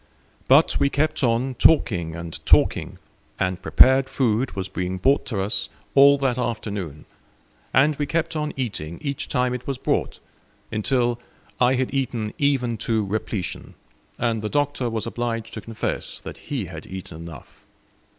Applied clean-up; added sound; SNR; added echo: none; none; none; none.